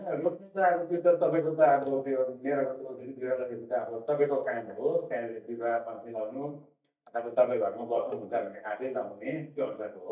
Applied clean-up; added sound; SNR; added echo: neural mask model DeepFilterNet 3.